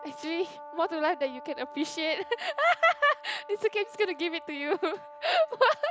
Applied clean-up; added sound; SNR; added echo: none; Brass instrument; 17 dB; none.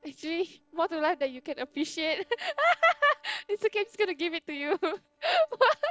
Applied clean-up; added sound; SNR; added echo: neural separator model SepFormer DNS4.